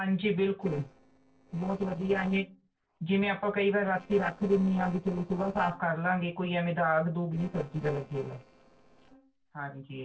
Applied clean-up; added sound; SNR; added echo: neural separator model SepFormer DNS4.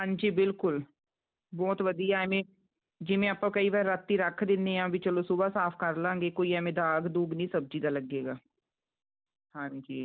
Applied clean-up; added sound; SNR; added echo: none; none; none; none.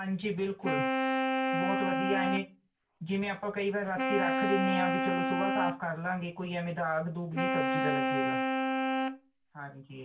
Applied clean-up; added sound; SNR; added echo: none; Wind instrument, woodwind instrument; -2 dB; reverberation time 0.2 s.